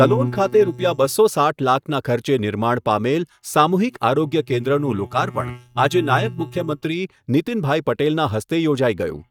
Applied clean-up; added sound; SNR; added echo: neural mask model DeepFilterNet 3.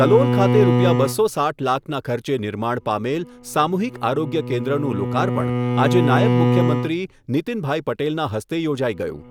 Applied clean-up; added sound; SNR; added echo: none; Bowed string instrument; 1 dB; none.